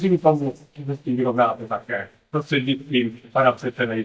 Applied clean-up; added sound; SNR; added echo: neural mask model DeepFilterNet 3.